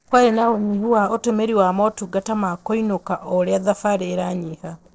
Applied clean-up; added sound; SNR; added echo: neural separator model SepFormer DNS4.